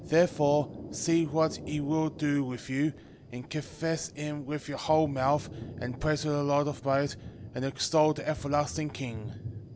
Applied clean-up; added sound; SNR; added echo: none; Thunder; 14 dB; none.